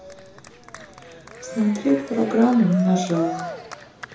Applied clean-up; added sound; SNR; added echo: none; Cheering; 12 dB; reverberation time 0.7 s.